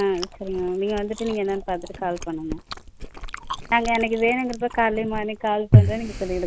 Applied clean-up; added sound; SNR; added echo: none; Chewing, mastication; 1 dB; none.